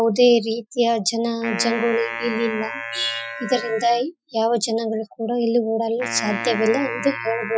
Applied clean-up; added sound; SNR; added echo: classical method Wiener filter.